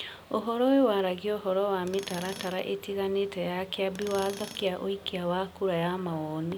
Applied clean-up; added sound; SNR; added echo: none; Tools; 16 dB; none.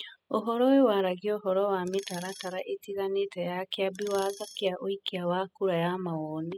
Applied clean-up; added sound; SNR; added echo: classical method spectral subtraction.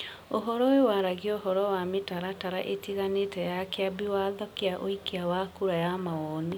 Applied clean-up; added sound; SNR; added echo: none; none; none; none.